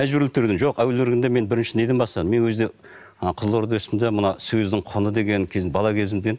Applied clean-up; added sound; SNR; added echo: none; none; none; none.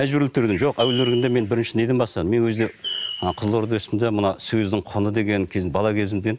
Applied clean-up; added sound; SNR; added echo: none; Bird; 10 dB; none.